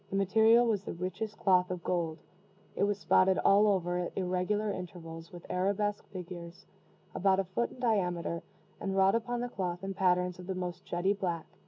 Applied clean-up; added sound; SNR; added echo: none; none; none; none.